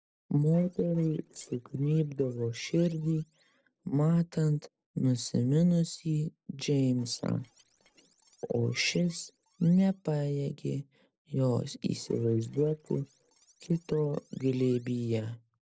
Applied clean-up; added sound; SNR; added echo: neural separator model SepFormer DNS4.